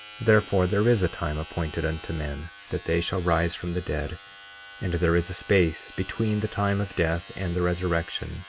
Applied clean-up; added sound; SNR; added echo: none; Domestic sounds, home sounds; 19 dB; none.